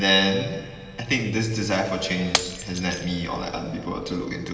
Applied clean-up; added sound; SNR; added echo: none; Shatter; 9 dB; reverberation time 2.9 s.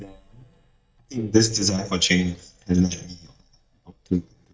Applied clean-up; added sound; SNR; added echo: neural mask model DeepFilterNet 3.